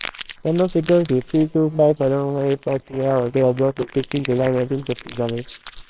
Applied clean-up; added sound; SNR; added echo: neural separator model SepFormer WHAMR!.